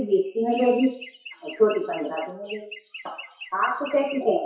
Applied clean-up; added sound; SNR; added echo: classical method WPE with log-MMSE.